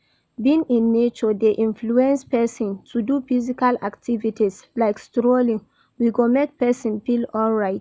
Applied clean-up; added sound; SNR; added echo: none; none; none; none.